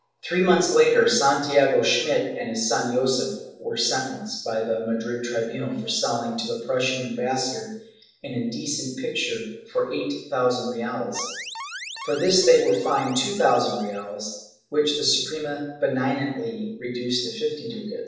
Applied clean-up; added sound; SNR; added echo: none; Alarm; 14 dB; reverberation time 0.7 s.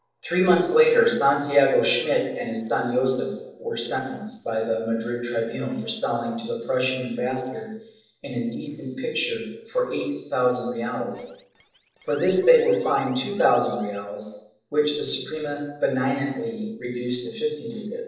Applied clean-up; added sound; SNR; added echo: neural separator model SepFormer DNS4.